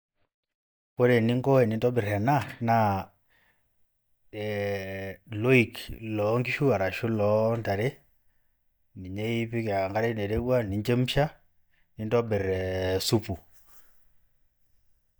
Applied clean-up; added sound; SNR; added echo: neural mask model DeepFilterNet 3.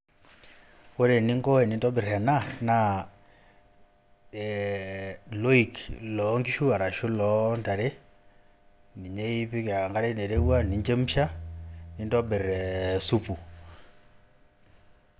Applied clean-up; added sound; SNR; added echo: none; Bowed string instrument; 6 dB; none.